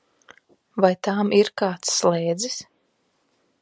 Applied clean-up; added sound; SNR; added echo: none; none; none; none.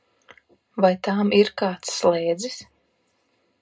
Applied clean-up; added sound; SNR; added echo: none; none; none; reverberation time 0.2 s.